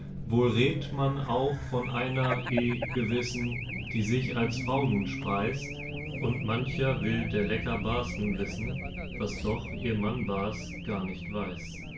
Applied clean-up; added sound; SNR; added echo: none; Race car, auto racing / Alarm; 5 dB; reverberation time 0.3 s.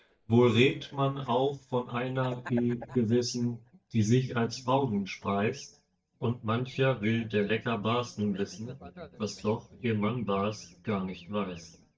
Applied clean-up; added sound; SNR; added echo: neural mask model DeepFilterNet 3.